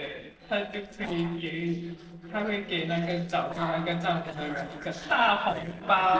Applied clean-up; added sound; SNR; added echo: neural separator model SepFormer DNS4.